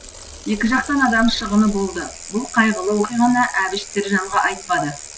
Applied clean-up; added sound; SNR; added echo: none; Bicycle; 14 dB; none.